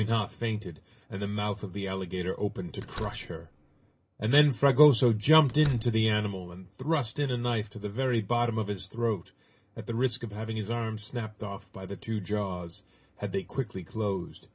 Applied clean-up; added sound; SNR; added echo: none; Slam; 17 dB; none.